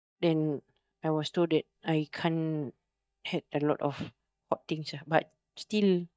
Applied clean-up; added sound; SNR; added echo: neural mask model DeepFilterNet 3.